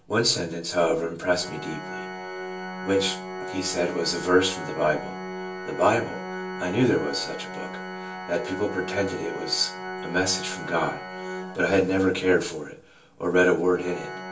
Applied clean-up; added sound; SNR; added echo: none; Organ; 10 dB; reverberation time 0.3 s.